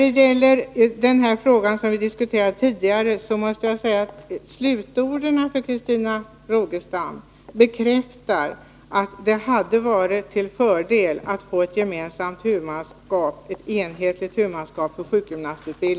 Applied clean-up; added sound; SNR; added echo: none; none; none; none.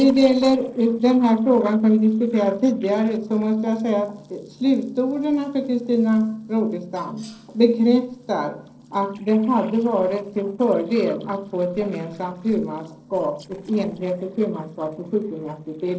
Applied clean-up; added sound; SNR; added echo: neural separator model SepFormer DNS4.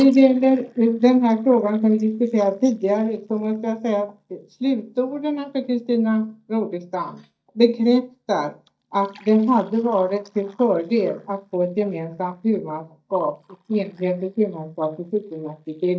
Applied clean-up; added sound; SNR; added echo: neural mask model DeepFilterNet 3.